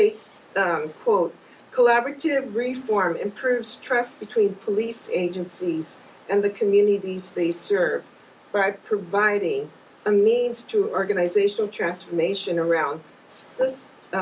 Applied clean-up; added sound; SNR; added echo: none; none; none; none.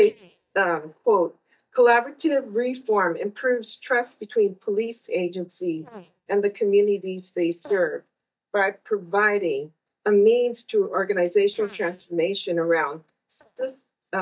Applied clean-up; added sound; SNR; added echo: neural mask model DeepFilterNet 3.